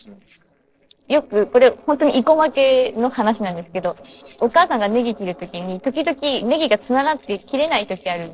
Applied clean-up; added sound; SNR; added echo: neural separator model SepFormer DNS4.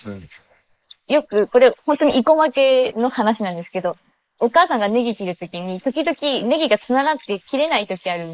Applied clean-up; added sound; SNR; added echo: neural mask model Resemble Enhance denoiser.